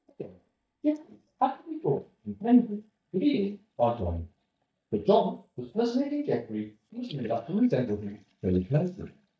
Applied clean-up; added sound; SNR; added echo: neural mask model DeepFilterNet 3.